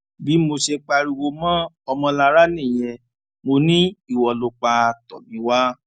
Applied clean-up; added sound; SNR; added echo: none; none; none; none.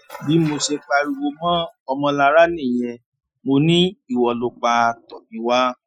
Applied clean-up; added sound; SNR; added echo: classical method Wiener filter.